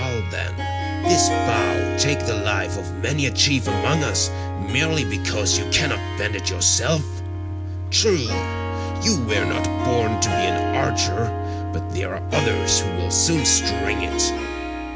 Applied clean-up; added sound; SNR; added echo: none; Harp + Domestic sounds, home sounds; 0 dB; none.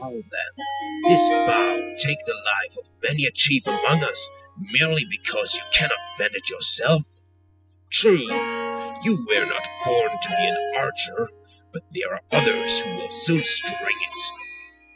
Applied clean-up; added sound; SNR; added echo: classical method spectral subtraction.